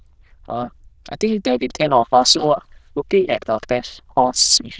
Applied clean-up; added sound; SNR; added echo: neural diffusion model UNIVERSE++.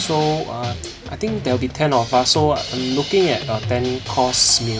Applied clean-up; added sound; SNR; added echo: none; Drum kit; 10 dB; none.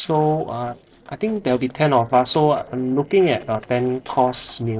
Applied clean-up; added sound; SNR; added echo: neural separator model SepFormer DNS4.